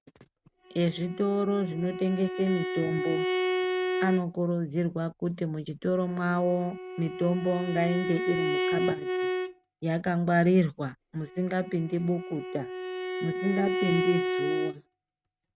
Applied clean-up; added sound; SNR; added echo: neural mask model RNNoise.